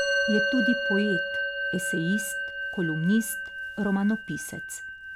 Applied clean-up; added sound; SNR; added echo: none; Musical instrument; 1 dB; none.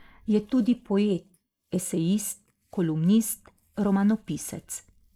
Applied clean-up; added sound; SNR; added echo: neural mask model Resemble Enhance denoiser.